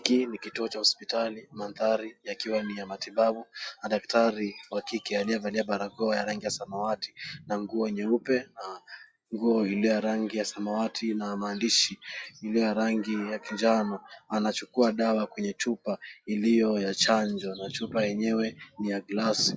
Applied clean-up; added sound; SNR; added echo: classical method log-MMSE.